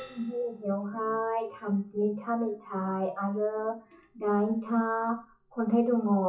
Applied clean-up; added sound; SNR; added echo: classical method WPE with log-MMSE.